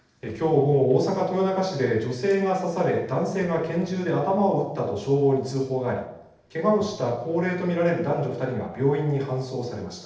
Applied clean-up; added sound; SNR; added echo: neural separator model SepFormer DNS4.